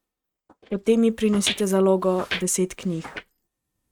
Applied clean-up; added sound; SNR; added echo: neural mask model RNNoise.